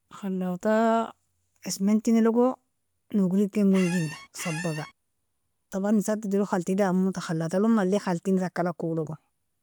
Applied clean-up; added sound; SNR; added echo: none; Squeak; 12 dB; none.